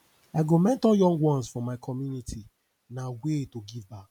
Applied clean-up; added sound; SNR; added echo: none; none; none; none.